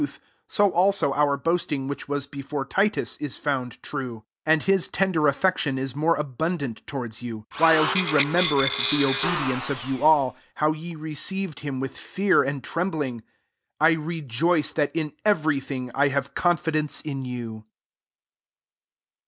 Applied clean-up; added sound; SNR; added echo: none; Tools; -2 dB; none.